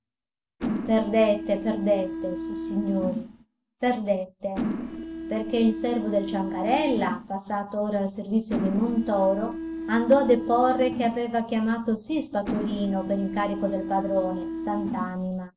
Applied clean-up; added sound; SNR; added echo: none; Mechanisms; 7 dB; none.